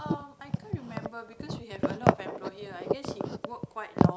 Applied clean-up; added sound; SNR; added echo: none; none; none; none.